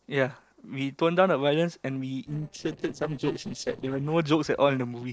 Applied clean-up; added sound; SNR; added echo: neural separator model SepFormer DNS4.